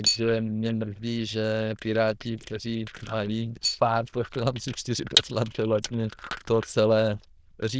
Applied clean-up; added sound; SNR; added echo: neural diffusion model UNIVERSE++.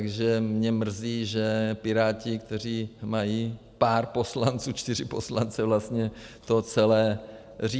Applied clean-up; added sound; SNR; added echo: none; none; none; none.